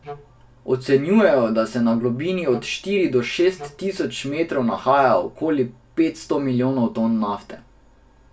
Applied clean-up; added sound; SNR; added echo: none; Wind instrument, woodwind instrument; 18 dB; reverberation time 0.2 s.